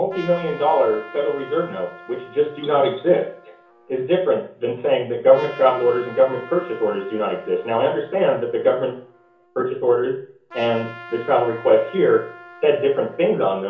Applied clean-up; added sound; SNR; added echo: none; Trumpet; 20 dB; reverberation time 0.7 s.